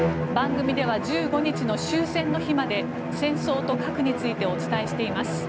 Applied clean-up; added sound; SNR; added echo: none; Bowed string instrument; 1 dB; none.